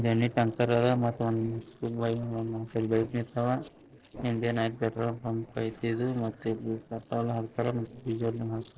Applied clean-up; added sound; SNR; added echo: neural separator model SepFormer DNS4.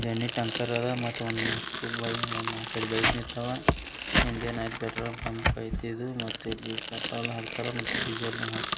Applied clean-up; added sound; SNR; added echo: none; Tearing; -3 dB; none.